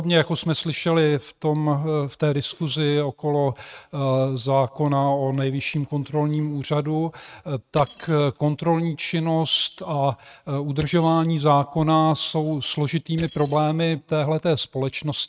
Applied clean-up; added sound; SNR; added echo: neural mask model RNNoise.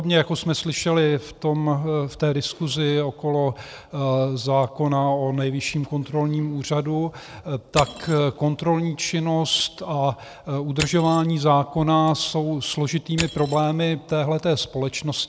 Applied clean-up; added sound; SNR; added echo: none; Crushing; 13 dB; none.